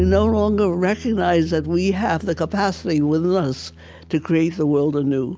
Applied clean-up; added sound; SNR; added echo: none; Bowed string instrument; 13 dB; none.